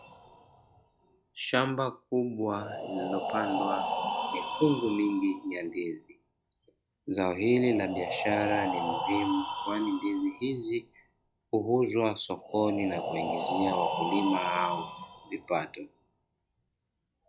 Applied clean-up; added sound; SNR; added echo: classical method log-MMSE.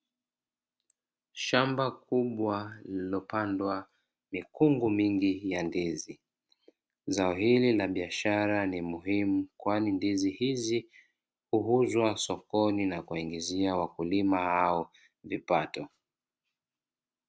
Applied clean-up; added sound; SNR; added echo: none; none; none; none.